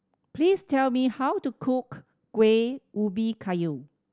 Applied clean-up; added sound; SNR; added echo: none; none; none; none.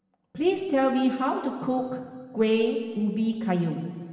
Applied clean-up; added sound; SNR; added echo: none; none; none; reverberation time 1.6 s.